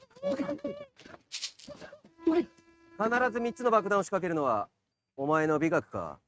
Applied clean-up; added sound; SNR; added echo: neural mask model RNNoise.